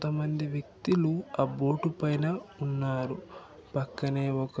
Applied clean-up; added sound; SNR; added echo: none; none; none; none.